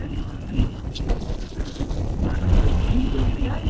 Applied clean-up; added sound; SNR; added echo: neural separator model SepFormer DNS4.